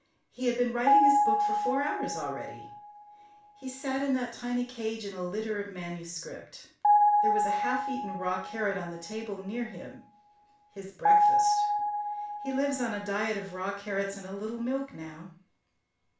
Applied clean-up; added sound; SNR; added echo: none; Piano; -5 dB; reverberation time 0.3 s.